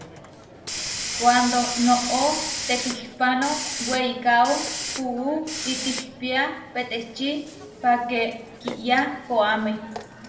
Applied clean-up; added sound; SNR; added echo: none; Hiss; 8 dB; reverberation time 1.0 s.